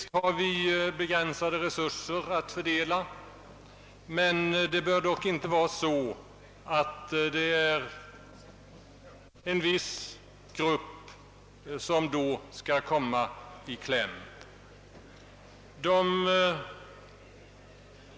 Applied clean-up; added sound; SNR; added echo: none; none; none; none.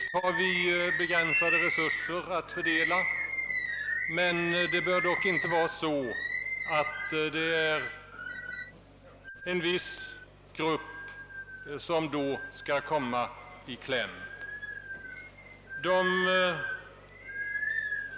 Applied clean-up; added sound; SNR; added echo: none; Bird; 2 dB; none.